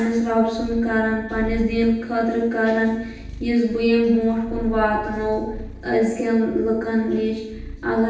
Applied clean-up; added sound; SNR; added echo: none; Purr; 15 dB; reverberation time 0.9 s.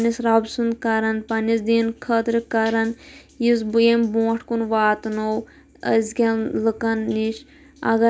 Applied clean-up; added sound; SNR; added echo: none; none; none; none.